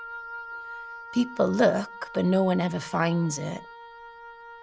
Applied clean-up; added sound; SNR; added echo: none; Wind instrument, woodwind instrument; 14 dB; none.